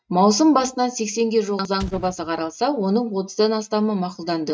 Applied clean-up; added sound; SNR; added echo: neural mask model RNNoise.